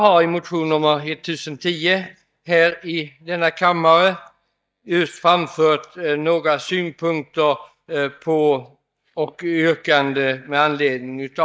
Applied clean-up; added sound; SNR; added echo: neural mask model DeepFilterNet 3.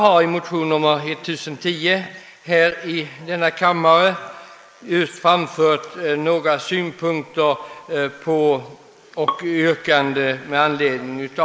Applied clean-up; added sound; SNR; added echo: neural mask model Resemble Enhance denoiser.